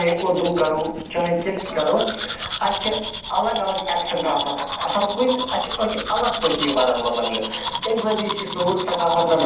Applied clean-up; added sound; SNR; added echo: none; Domestic sounds, home sounds; 4 dB; reverberation time 0.8 s.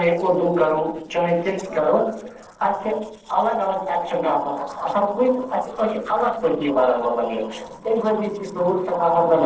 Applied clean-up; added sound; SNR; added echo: neural separator model SepFormer DNS4.